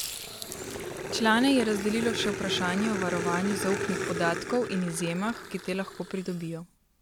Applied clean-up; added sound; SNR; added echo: none; Growling; 5 dB; none.